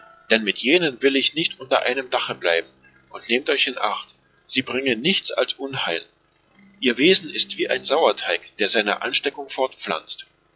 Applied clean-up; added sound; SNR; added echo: classical method log-MMSE.